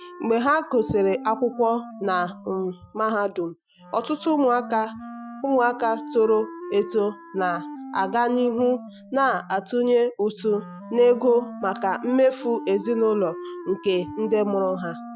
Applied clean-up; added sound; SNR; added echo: classical method Wiener filter.